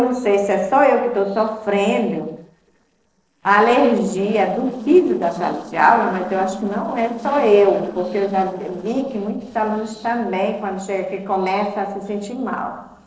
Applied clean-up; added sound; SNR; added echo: neural separator model SepFormer DNS4.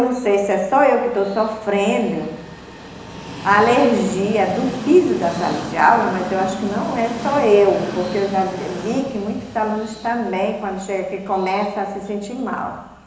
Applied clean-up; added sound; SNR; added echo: none; Train; 13 dB; reverberation time 1.0 s.